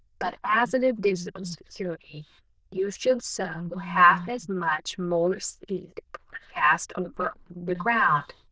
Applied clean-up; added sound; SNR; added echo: neural diffusion model UNIVERSE++.